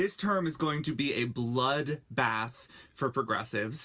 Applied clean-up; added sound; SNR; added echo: none; none; none; none.